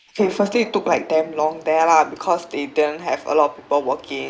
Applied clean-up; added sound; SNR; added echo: neural mask model Resemble Enhance denoiser.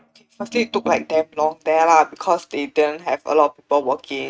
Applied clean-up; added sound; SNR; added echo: neural mask model RNNoise.